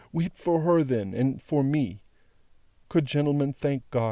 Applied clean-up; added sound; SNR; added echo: none; none; none; none.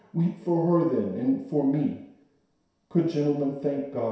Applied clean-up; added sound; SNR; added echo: none; none; none; reverberation time 0.7 s.